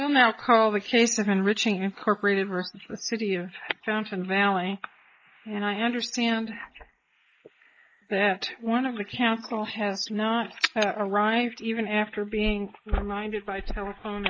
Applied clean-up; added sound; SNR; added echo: neural mask model Resemble Enhance denoiser.